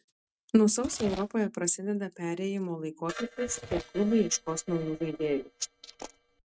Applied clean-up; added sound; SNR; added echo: neural mask model RNNoise.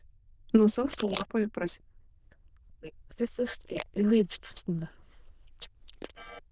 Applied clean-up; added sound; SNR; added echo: neural diffusion model UNIVERSE++.